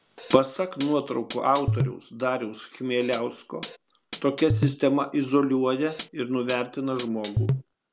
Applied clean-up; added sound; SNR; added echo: none; Hi-hat; 5 dB; none.